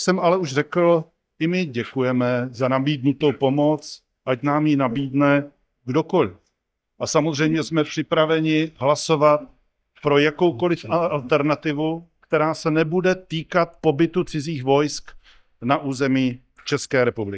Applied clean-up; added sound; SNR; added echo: neural mask model DeepFilterNet 3.